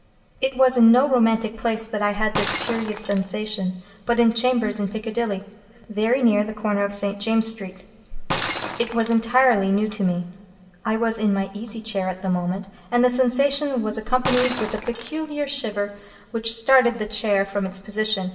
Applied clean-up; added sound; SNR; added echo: none; Shatter; 11 dB; reverberation time 0.8 s.